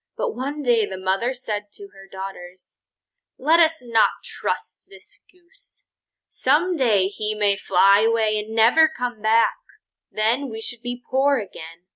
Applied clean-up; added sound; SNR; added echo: none; none; none; none.